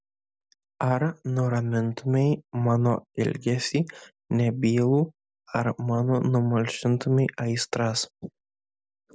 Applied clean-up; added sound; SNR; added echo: none; none; none; none.